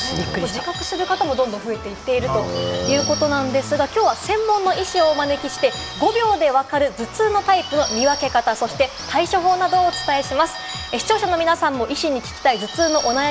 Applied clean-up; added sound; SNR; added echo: none; Bird / Bell; 12 dB; none.